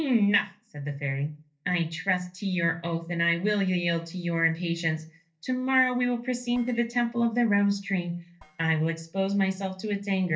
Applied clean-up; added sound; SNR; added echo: neural separator model SepFormer DNS4.